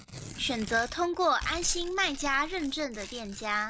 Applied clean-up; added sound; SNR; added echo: none; Tearing; 11 dB; none.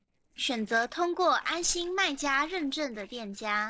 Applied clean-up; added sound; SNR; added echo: neural separator model SepFormer DNS4.